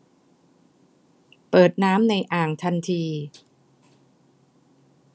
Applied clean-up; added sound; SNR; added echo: none; none; none; none.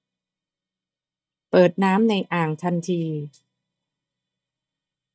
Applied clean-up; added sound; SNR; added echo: neural mask model DeepFilterNet 3.